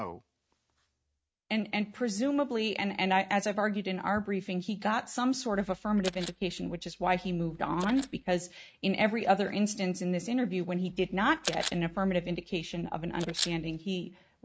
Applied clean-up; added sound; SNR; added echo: neural mask model RNNoise.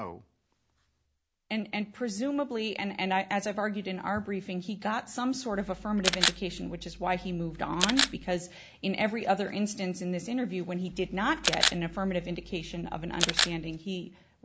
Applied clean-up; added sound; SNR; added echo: none; Camera; 0 dB; none.